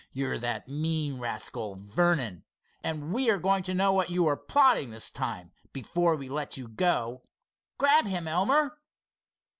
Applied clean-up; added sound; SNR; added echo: none; none; none; none.